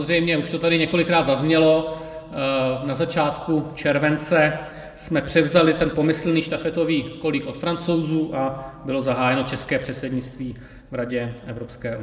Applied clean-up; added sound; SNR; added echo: none; none; none; reverberation time 1.3 s.